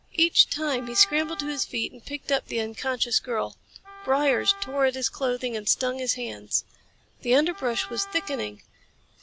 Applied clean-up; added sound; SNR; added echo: none; Wind instrument, woodwind instrument; 18 dB; none.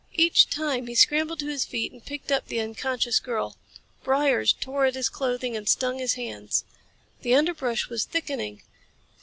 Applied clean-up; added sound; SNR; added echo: none; none; none; none.